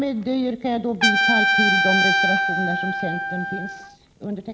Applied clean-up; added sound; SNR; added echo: none; Trumpet; -4 dB; none.